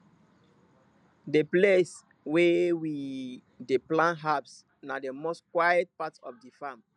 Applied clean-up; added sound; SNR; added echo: none; none; none; none.